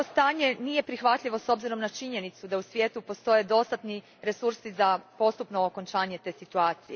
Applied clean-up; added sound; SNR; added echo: none; none; none; none.